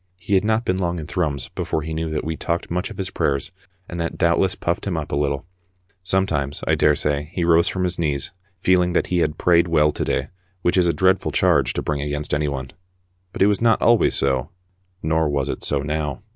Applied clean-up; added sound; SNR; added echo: none; none; none; none.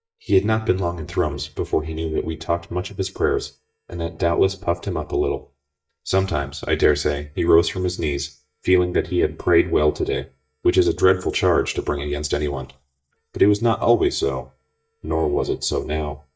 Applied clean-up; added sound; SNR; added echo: neural mask model DeepFilterNet 3.